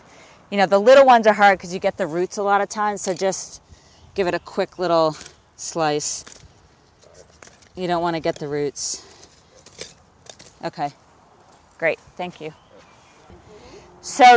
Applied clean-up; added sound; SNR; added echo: none; none; none; none.